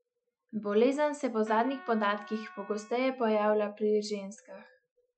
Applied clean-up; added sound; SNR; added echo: classical method Wiener filter.